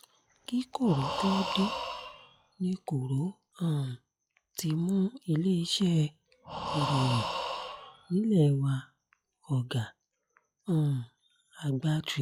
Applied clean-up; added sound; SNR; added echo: classical method log-MMSE.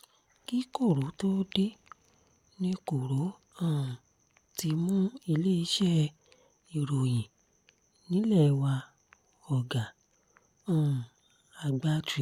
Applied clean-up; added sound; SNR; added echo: none; none; none; none.